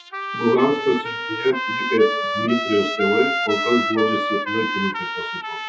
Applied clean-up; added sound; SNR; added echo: classical method WPE with log-MMSE.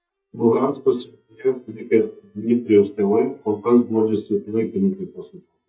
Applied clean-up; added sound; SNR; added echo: neural mask model DeepFilterNet 3.